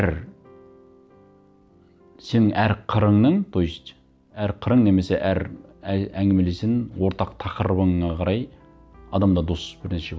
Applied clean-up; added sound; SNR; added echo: none; none; none; none.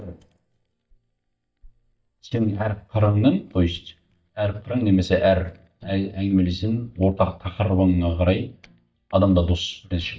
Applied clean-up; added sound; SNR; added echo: neural mask model DeepFilterNet 3.